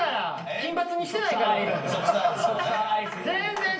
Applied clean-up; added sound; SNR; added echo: none; none; none; reverberation time 0.3 s.